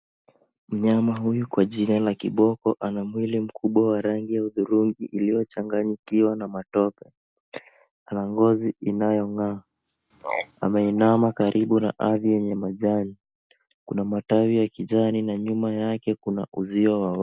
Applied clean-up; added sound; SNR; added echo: none; Frog; 13 dB; none.